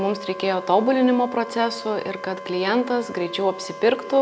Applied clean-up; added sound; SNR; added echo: none; Wind instrument, woodwind instrument; 14 dB; none.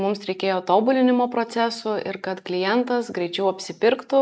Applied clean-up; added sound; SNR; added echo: neural mask model Resemble Enhance denoiser.